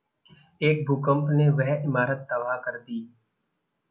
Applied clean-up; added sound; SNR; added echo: none; none; none; none.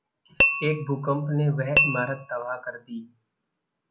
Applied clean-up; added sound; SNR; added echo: none; Tap / Glass; -2 dB; none.